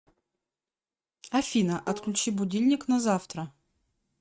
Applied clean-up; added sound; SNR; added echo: neural mask model RNNoise.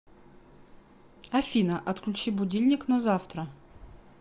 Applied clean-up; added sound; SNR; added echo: none; none; none; none.